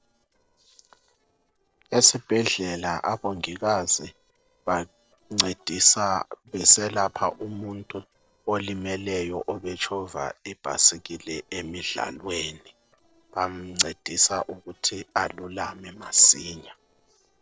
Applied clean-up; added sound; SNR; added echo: neural separator model SepFormer DNS4.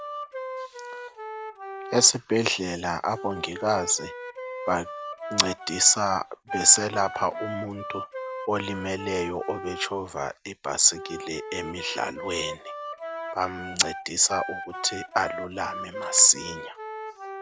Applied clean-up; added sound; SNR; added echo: none; Wind instrument, woodwind instrument; 10 dB; none.